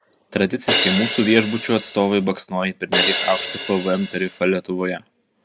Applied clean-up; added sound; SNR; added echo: none; Crash cymbal; 1 dB; none.